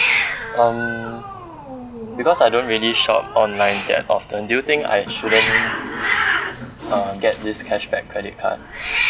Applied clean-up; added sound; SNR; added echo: none; Hiss; 3 dB; none.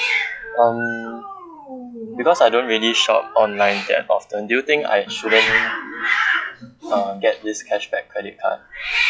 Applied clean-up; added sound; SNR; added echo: classical method log-MMSE.